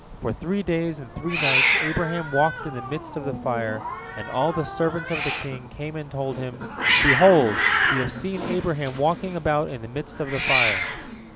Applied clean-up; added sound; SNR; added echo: none; Hiss; 1 dB; none.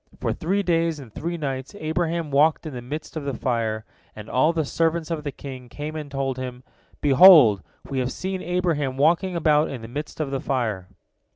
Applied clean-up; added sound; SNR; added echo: none; none; none; none.